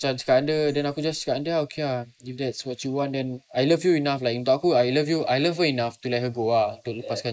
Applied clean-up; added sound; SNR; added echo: neural mask model Resemble Enhance denoiser.